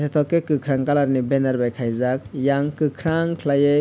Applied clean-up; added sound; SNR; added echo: none; none; none; none.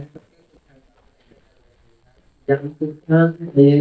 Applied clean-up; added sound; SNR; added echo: neural mask model DeepFilterNet 3.